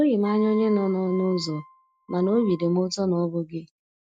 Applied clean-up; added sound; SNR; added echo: neural mask model RNNoise.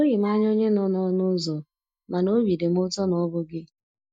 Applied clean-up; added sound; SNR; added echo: neural mask model DeepFilterNet 3.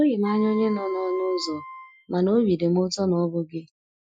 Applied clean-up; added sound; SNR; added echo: classical method Wiener filter.